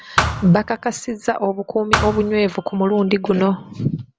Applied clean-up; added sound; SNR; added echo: none; Thump, thud; 5 dB; none.